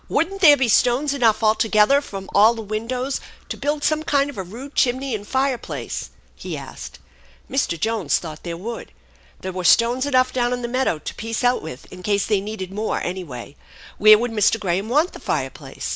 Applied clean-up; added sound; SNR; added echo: none; none; none; none.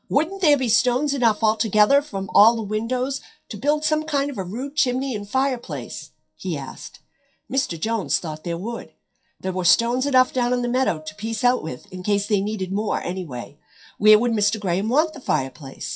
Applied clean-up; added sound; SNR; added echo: classical method WPE with log-MMSE.